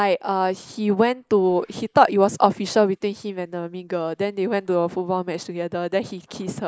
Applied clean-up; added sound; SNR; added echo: neural mask model Resemble Enhance denoiser.